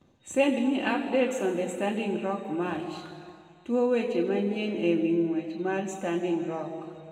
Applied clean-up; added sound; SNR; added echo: none; none; none; reverberation time 2.1 s.